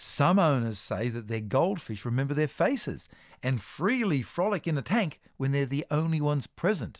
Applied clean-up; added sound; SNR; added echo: none; none; none; none.